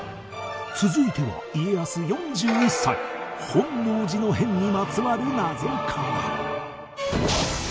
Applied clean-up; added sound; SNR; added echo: none; none; none; none.